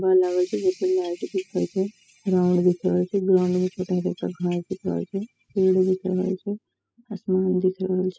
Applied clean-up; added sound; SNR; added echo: classical method spectral subtraction.